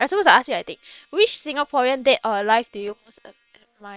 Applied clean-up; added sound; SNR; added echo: neural separator model SepFormer WHAM!.